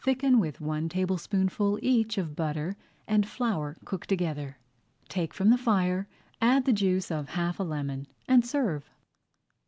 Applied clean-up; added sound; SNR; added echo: none; none; none; none.